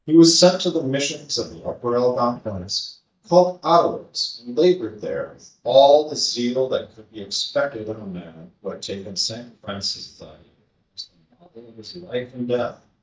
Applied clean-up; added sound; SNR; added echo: neural mask model DeepFilterNet 3.